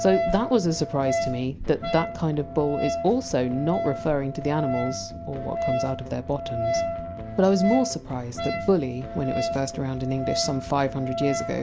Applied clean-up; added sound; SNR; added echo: none; Wind instrument, woodwind instrument; 5 dB; none.